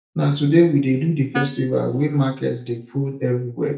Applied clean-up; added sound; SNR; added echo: neural mask model DeepFilterNet 3.